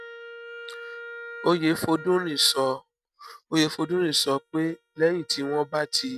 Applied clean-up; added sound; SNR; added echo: neural mask model RNNoise.